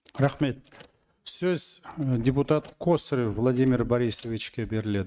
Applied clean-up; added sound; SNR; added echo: neural mask model RNNoise.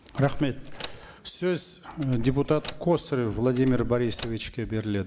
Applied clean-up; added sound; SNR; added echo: none; Door; 9 dB; none.